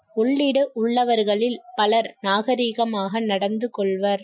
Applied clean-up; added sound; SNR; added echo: classical method Wiener filter.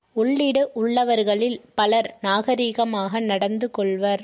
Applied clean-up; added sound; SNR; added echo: none; none; none; none.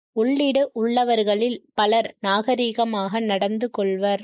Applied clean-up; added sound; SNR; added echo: neural mask model Resemble Enhance denoiser.